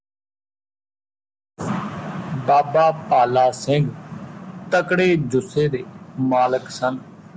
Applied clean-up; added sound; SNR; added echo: none; none; none; none.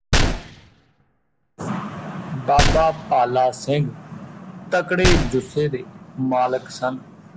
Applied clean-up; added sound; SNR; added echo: none; Gunshot, gunfire; 2 dB; none.